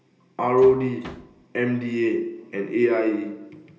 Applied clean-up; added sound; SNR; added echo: none; Bass drum; 18 dB; reverberation time 1.4 s.